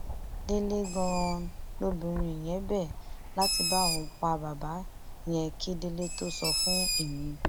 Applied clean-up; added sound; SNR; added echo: none; Bird; 1 dB; none.